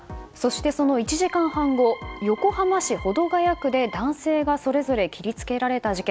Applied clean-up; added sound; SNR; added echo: none; Organ; 18 dB; none.